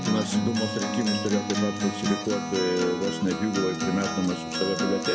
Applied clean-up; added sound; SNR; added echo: none; Acoustic guitar; 2 dB; none.